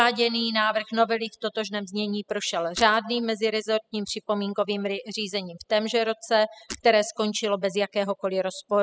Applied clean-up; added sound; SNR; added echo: classical method spectral subtraction.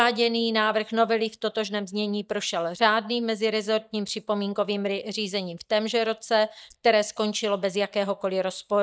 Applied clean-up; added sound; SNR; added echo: neural mask model DeepFilterNet 3.